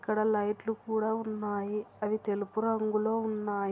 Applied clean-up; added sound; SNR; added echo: none; none; none; none.